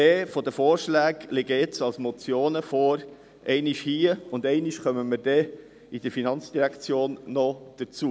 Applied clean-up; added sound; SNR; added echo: none; none; none; none.